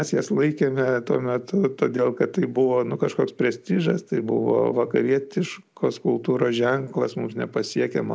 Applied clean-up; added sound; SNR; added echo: none; none; none; none.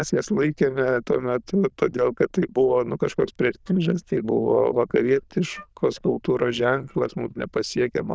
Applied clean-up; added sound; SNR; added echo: neural diffusion model UNIVERSE++.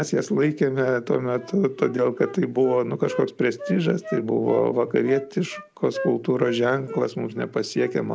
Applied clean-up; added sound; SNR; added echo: none; Wind instrument, woodwind instrument; 15 dB; none.